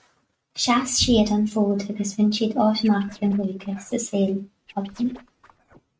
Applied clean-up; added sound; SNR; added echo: neural mask model RNNoise.